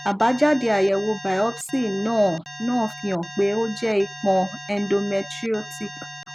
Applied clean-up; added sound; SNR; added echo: none; Alarm; 14 dB; none.